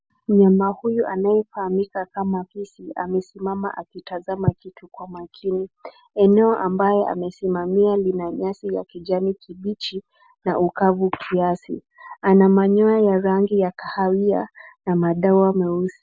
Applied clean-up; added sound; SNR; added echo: none; none; none; none.